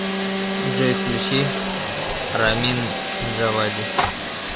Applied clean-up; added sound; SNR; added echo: none; Bowed string instrument; 6 dB; none.